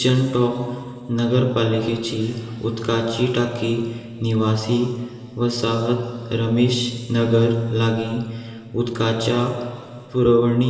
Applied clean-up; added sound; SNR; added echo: none; none; none; reverberation time 2.5 s.